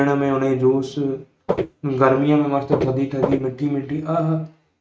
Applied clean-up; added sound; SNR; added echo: neural mask model RNNoise.